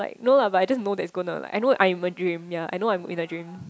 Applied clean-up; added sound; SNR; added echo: none; none; none; none.